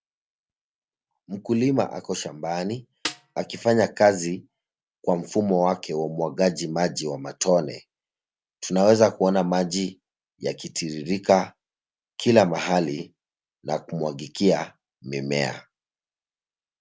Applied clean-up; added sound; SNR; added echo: none; Snare drum; 9 dB; none.